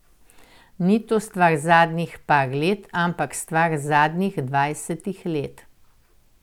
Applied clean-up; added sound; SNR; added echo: none; none; none; none.